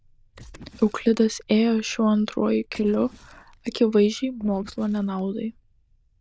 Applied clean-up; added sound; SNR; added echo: neural diffusion model UNIVERSE++.